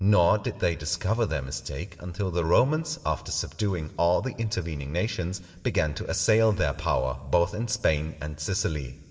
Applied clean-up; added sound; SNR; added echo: none; none; none; reverberation time 1.5 s.